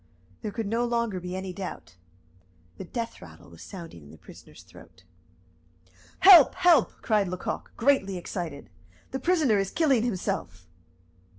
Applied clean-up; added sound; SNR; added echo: none; none; none; none.